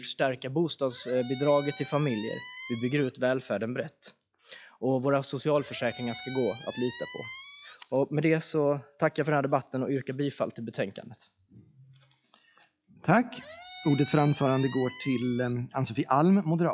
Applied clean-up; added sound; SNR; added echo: classical method log-MMSE.